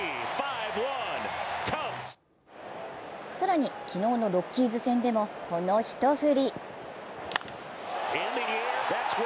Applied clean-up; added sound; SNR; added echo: none; none; none; none.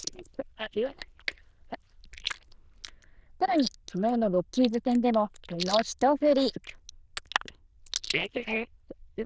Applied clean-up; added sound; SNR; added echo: neural diffusion model UNIVERSE++.